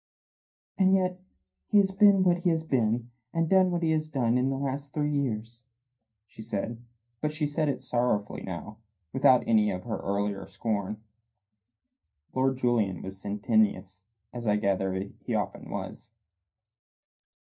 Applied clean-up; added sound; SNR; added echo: neural mask model DeepFilterNet 3.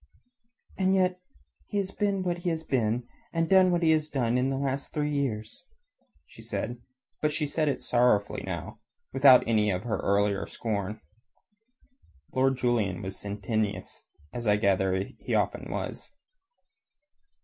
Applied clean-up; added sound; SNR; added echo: none; none; none; none.